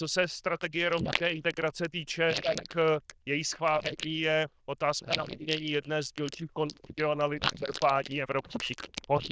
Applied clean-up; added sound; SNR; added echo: neural diffusion model UNIVERSE++.